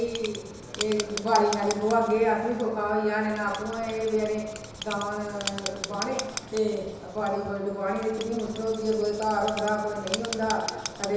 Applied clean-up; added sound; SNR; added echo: none; Writing; 11 dB; reverberation time 1.0 s.